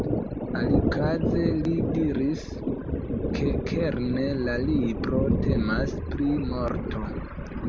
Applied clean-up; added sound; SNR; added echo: none; Thunder; -1 dB; none.